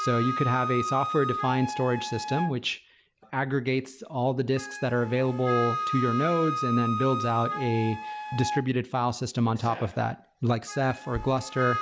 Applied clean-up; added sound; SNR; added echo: none; Wind instrument, woodwind instrument; 6 dB; none.